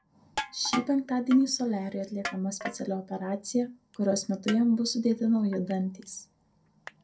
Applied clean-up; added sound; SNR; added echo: none; Crushing; 14 dB; reverberation time 0.2 s.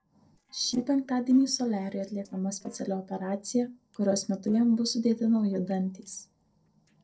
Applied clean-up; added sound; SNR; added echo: neural separator model SepFormer DNS4.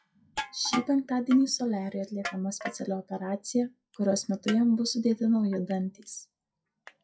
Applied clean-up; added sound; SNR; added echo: classical method WPE with log-MMSE.